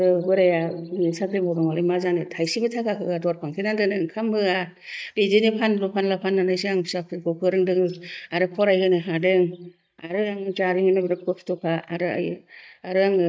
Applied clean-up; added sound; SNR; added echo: neural mask model DeepFilterNet 3.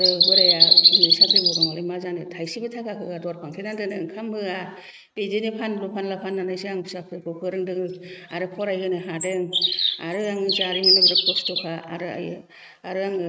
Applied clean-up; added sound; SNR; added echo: neural mask model RNNoise.